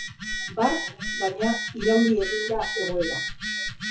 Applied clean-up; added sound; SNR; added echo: classical method WPE with log-MMSE.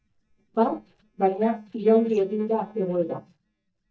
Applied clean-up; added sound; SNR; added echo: neural mask model DeepFilterNet 3.